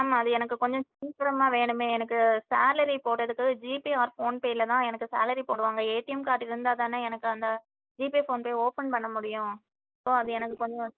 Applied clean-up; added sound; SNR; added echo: neural mask model Resemble Enhance denoiser.